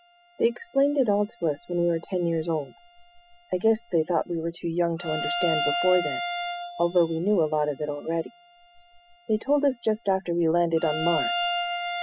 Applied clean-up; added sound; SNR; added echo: classical method spectral subtraction.